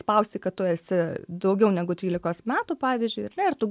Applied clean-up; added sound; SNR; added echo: none; none; none; none.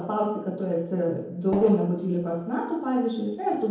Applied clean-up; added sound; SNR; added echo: neural separator model SepFormer DNS4.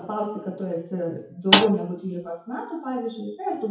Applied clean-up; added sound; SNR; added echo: classical method WPE with log-MMSE.